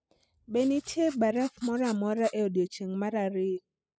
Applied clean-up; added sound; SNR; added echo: classical method spectral subtraction.